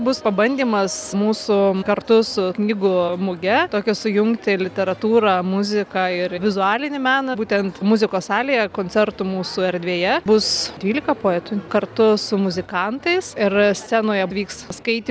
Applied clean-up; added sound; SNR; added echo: none; none; none; none.